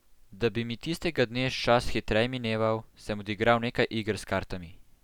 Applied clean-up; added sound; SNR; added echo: none; none; none; none.